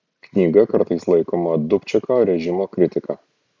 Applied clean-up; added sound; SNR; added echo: none; none; none; none.